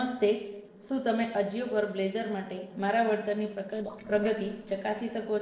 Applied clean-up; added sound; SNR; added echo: neural separator model SepFormer DNS4.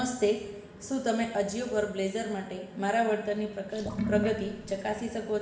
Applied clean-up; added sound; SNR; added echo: none; Sink (filling or washing) / Water; 4 dB; reverberation time 1.0 s.